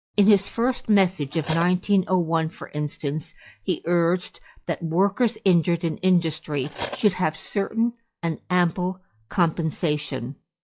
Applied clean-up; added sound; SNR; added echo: classical method log-MMSE.